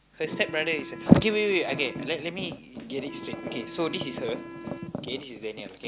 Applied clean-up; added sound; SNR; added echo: none; Wind instrument, woodwind instrument; 15 dB; none.